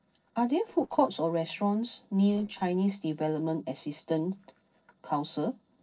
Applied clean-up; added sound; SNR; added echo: neural separator model SepFormer DNS4.